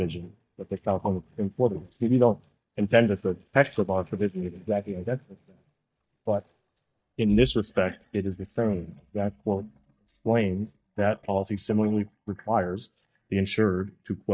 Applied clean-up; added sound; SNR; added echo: neural mask model DeepFilterNet 3.